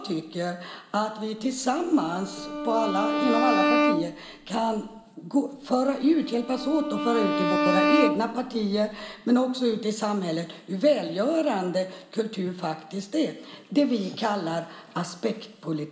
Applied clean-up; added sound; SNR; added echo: none; Bowed string instrument; 1 dB; reverberation time 2.0 s.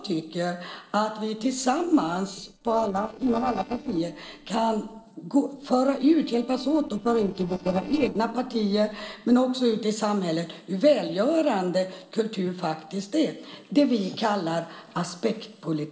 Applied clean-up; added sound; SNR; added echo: neural separator model SepFormer DNS4.